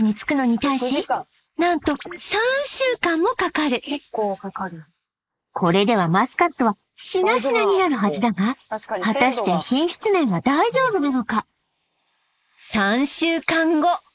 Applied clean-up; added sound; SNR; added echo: neural mask model Resemble Enhance denoiser.